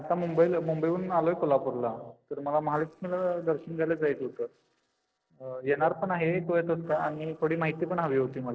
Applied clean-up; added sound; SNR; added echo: neural separator model SepFormer DNS4.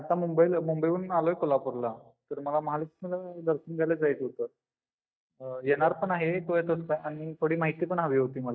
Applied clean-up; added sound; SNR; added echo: neural mask model DeepFilterNet 3.